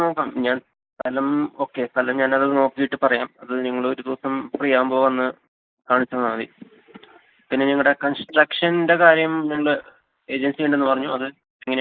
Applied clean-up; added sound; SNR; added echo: neural mask model Resemble Enhance denoiser.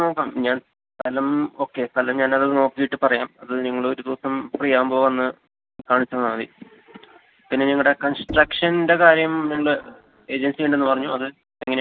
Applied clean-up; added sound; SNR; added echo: none; Knock; 19 dB; none.